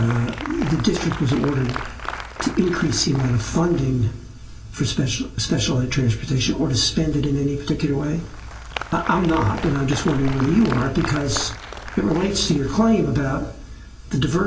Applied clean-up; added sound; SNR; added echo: none; Applause; 15 dB; reverberation time 0.2 s.